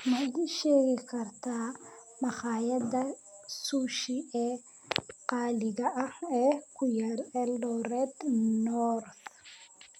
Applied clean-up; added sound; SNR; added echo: none; none; none; none.